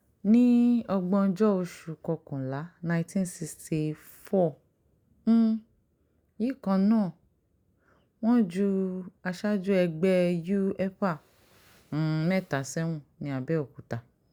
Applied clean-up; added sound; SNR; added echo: none; none; none; none.